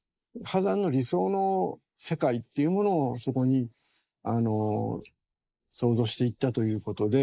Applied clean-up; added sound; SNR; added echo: neural mask model Resemble Enhance denoiser.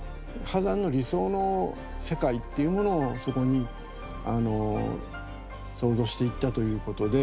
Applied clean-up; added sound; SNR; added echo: none; none; none; none.